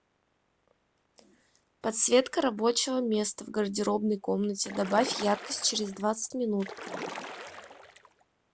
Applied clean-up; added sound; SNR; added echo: none; Splash, splatter; 12 dB; none.